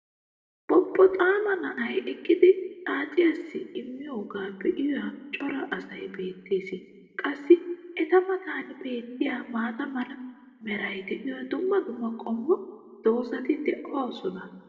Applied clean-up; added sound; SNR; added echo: none; none; none; reverberation time 1.1 s.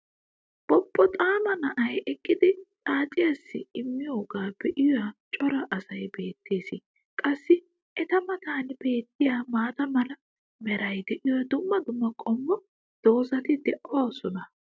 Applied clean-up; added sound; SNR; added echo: none; none; none; none.